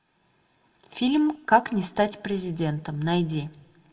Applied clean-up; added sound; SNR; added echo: none; none; none; reverberation time 0.6 s.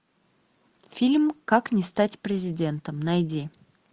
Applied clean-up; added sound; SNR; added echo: none; none; none; none.